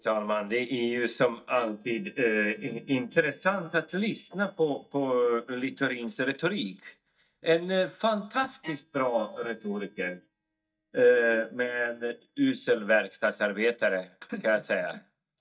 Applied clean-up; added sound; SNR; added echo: neural mask model DeepFilterNet 3.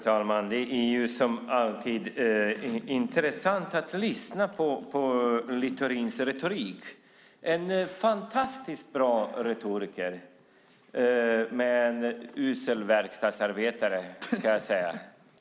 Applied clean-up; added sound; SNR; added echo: none; none; none; none.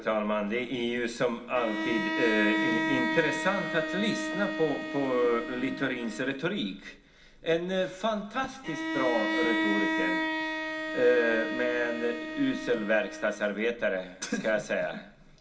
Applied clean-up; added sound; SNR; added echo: none; Bowed string instrument; 4 dB; reverberation time 0.2 s.